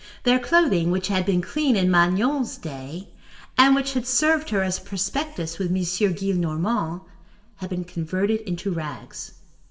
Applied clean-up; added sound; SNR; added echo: none; none; none; reverberation time 0.7 s.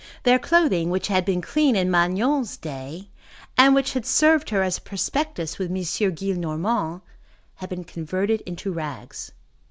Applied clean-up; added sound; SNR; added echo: none; none; none; none.